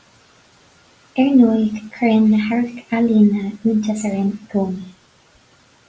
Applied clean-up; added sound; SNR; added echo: none; none; none; none.